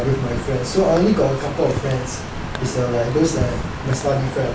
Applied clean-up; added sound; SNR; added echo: none; Bird / Dog; 18 dB; none.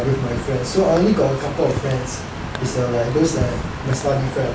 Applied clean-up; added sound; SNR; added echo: none; none; none; none.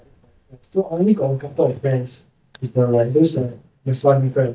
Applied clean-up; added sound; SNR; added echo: neural mask model DeepFilterNet 3.